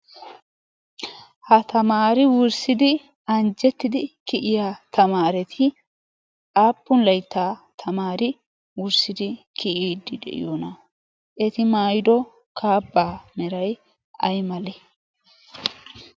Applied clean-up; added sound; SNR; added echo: none; none; none; none.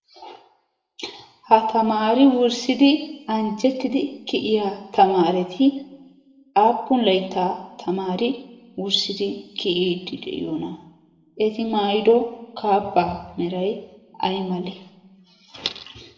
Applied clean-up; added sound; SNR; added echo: none; none; none; reverberation time 0.9 s.